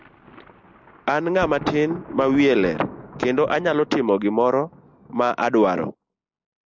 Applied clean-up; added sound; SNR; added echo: none; Thunder; 18 dB; none.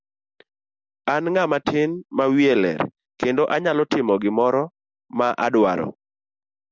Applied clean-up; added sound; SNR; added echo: none; none; none; none.